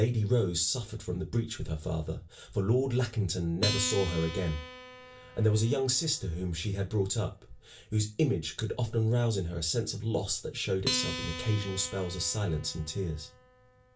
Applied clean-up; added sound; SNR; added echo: none; Acoustic guitar; 12 dB; reverberation time 0.2 s.